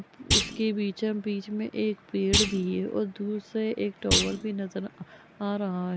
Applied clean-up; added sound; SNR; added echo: none; Thump, thud; 2 dB; none.